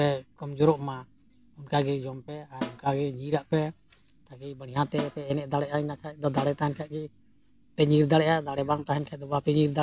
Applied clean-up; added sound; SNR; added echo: none; Snare drum; 13 dB; none.